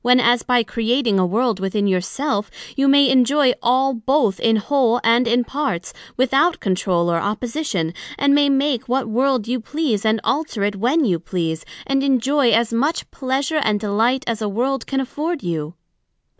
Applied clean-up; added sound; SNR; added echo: none; none; none; none.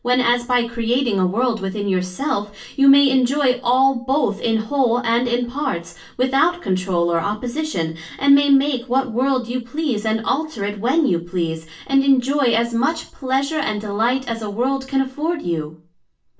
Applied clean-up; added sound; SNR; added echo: none; none; none; reverberation time 0.3 s.